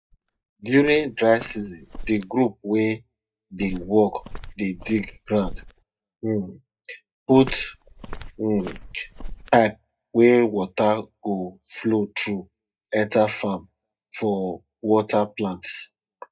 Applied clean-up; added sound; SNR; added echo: neural mask model DeepFilterNet 3.